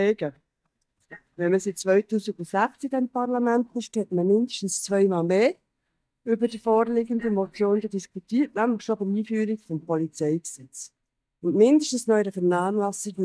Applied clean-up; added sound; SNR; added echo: neural mask model DeepFilterNet 3.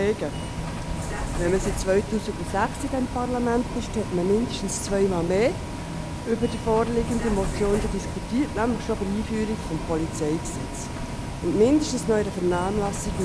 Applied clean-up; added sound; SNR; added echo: none; Bus; 5 dB; none.